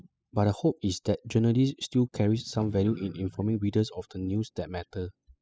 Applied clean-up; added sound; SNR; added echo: classical method spectral subtraction.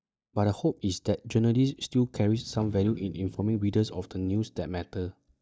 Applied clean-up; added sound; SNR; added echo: neural mask model DeepFilterNet 3.